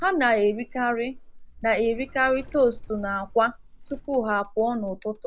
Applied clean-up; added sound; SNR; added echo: none; Sliding door; 17 dB; none.